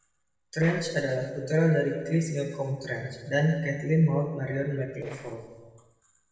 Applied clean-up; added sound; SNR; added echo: neural separator model SepFormer DNS4.